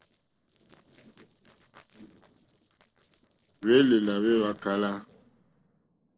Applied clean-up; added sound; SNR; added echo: neural separator model SepFormer DNS4.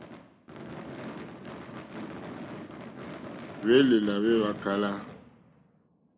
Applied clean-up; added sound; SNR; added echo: none; Gunshot, gunfire / Fireworks; 12 dB; none.